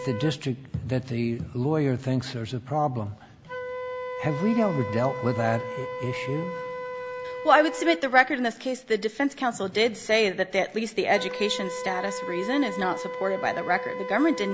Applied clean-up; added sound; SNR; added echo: none; Wind instrument, woodwind instrument; 10 dB; none.